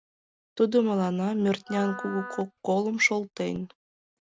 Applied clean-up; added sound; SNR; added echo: none; Wind instrument, woodwind instrument; 15 dB; none.